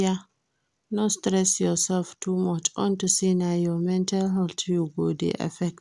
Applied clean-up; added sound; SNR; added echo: none; none; none; none.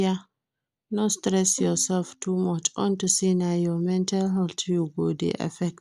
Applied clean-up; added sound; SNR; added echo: neural mask model DeepFilterNet 3.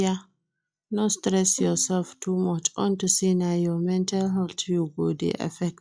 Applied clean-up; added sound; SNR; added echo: classical method log-MMSE.